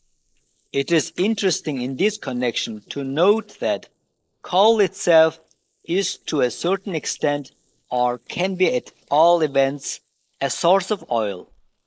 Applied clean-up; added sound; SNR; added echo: neural mask model Resemble Enhance denoiser.